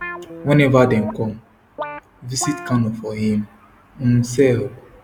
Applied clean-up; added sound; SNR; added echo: none; Guitar; 14 dB; none.